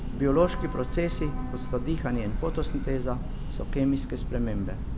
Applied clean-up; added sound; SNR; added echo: none; Train / Breathing; 1 dB; none.